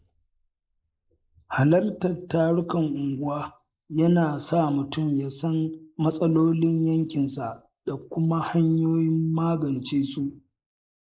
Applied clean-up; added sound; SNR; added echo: neural mask model Resemble Enhance denoiser.